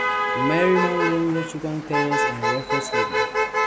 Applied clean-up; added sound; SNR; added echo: none; Motor vehicle (road); -2 dB; none.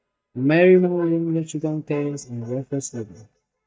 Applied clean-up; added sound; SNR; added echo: neural mask model DeepFilterNet 3.